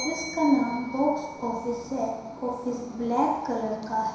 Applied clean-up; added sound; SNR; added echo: none; Bell; 16 dB; reverberation time 1.0 s.